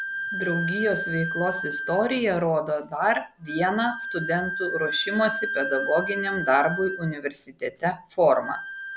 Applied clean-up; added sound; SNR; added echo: none; Wind instrument, woodwind instrument; 6 dB; none.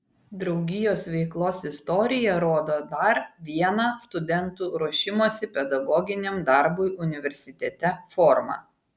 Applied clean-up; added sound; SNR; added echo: none; none; none; none.